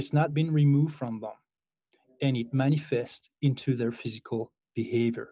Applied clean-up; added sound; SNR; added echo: none; none; none; none.